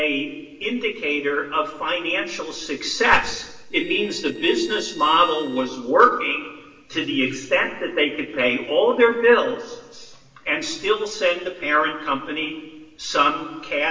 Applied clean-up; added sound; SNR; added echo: neural separator model SepFormer DNS4.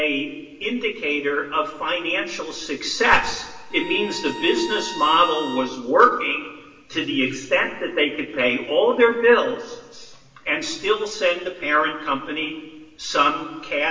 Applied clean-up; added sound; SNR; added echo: none; Bowed string instrument; 13 dB; reverberation time 1.2 s.